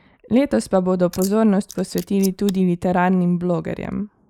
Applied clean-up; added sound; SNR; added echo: neural mask model Resemble Enhance denoiser.